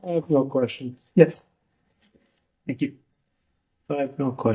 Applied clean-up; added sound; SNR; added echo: neural mask model DeepFilterNet 3.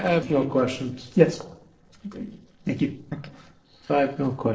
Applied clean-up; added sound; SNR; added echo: neural separator model SepFormer DNS4.